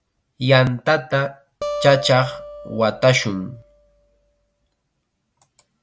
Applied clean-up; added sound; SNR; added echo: none; Acoustic guitar; 11 dB; none.